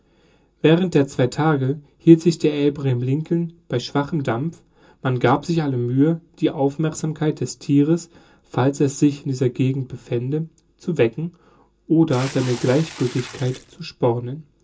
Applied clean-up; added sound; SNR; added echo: none; Water / Splash, splatter; 16 dB; reverberation time 0.2 s.